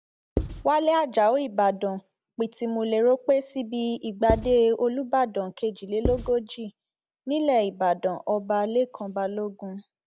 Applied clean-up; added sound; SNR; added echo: none; Writing; 5 dB; none.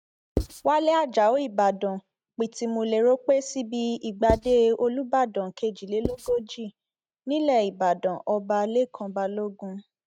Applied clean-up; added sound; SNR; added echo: neural mask model RNNoise.